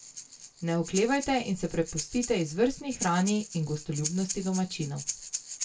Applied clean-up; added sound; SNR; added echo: none; Breathing; 10 dB; reverberation time 0.2 s.